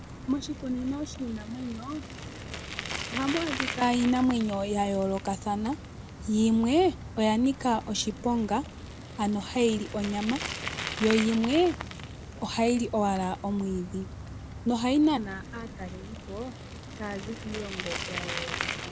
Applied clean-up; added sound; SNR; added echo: none; Bicycle; 9 dB; none.